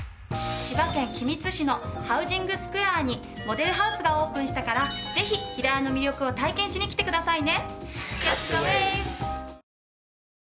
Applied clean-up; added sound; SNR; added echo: none; Alarm; 11 dB; none.